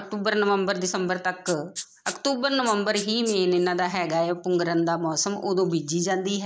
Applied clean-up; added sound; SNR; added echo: neural mask model Resemble Enhance denoiser.